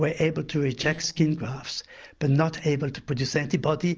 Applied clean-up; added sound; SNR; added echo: neural separator model SepFormer DNS4.